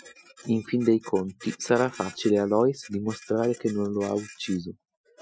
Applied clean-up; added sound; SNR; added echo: classical method Wiener filter.